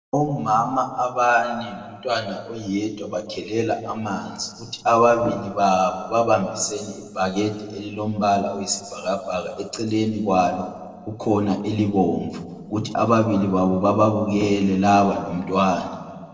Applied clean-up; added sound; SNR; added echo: neural separator model SepFormer DNS4.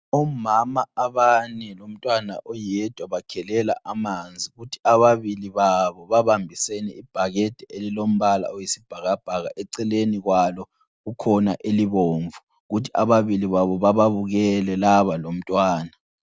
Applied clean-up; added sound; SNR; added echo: none; none; none; none.